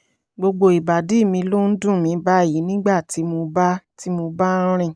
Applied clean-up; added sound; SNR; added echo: none; none; none; none.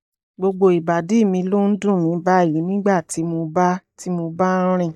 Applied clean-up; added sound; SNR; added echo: neural mask model DeepFilterNet 3.